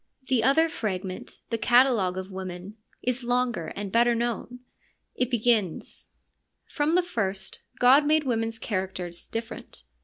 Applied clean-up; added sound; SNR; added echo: none; none; none; none.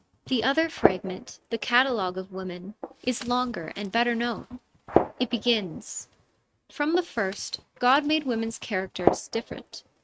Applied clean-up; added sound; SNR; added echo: neural mask model RNNoise.